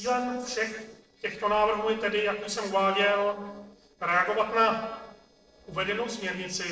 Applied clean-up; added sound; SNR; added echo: neural separator model SepFormer DNS4.